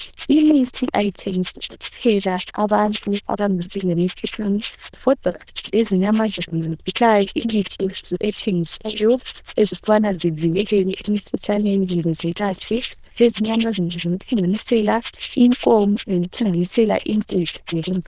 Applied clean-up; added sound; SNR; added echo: neural diffusion model UNIVERSE++.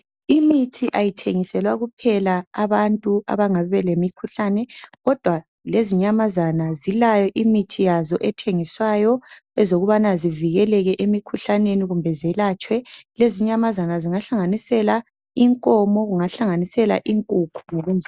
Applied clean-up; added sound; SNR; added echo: none; none; none; none.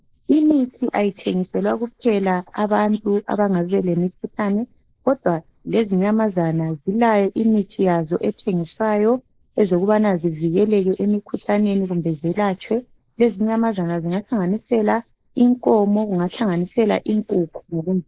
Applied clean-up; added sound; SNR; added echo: neural mask model Resemble Enhance denoiser.